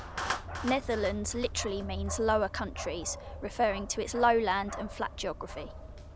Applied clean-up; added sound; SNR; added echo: none; Bark + Clapping; 8 dB; none.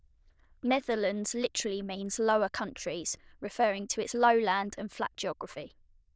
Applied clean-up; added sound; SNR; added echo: neural diffusion model UNIVERSE++.